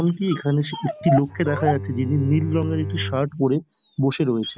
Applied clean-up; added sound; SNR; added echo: none; Bowed string instrument + Dog; 7 dB; none.